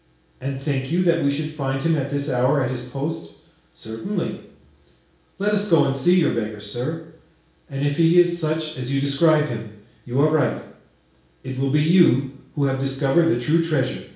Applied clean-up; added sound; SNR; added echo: none; none; none; reverberation time 0.6 s.